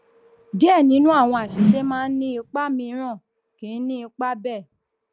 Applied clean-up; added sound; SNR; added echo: none; Whoosh, swoosh, swish; 2 dB; none.